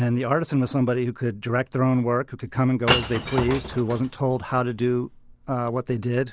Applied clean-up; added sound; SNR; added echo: none; Shatter / Crushing; 7 dB; none.